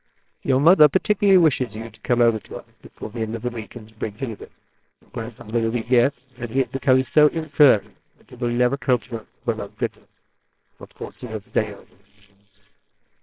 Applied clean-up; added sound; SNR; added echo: neural separator model SepFormer WHAMR!.